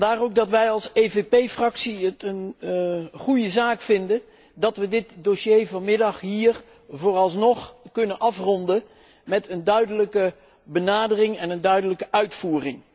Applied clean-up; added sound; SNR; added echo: none; none; none; none.